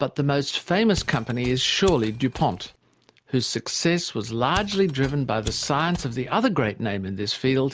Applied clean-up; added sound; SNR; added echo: none; Mechanisms; 13 dB; none.